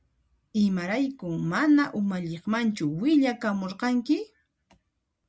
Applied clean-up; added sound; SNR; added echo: none; none; none; none.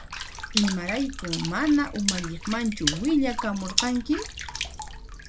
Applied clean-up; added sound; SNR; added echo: none; Water / Splash, splatter; 5 dB; none.